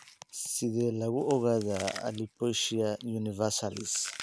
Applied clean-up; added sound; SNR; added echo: none; Chewing, mastication; 17 dB; none.